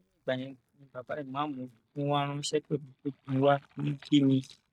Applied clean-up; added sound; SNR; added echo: neural mask model DeepFilterNet 3.